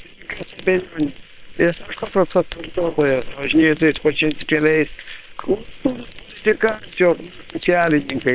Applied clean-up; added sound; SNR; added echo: neural separator model SepFormer WHAM!.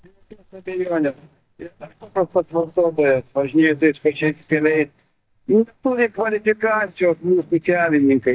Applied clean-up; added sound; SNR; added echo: neural mask model DeepFilterNet 3.